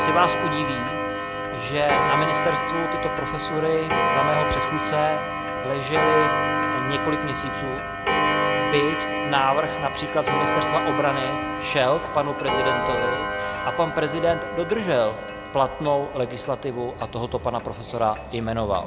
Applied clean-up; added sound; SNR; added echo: none; Clock; 0 dB; none.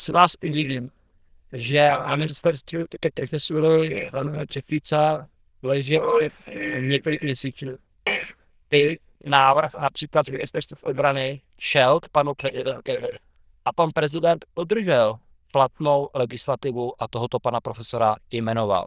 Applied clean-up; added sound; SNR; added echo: neural diffusion model UNIVERSE++.